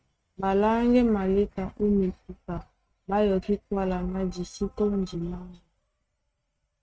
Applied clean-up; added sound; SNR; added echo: neural mask model RNNoise.